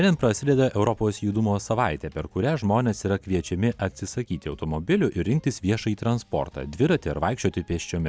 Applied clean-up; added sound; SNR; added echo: none; none; none; none.